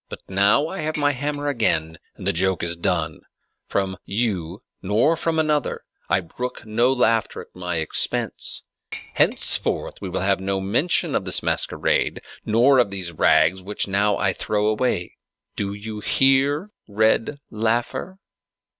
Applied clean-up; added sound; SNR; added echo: neural mask model RNNoise.